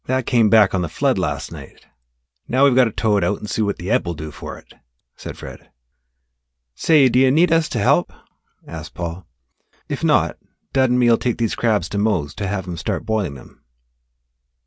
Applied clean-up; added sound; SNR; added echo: none; none; none; none.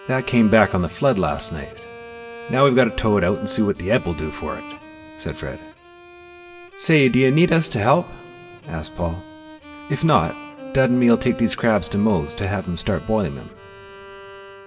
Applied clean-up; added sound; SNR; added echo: none; Bowed string instrument; 16 dB; reverberation time 1.0 s.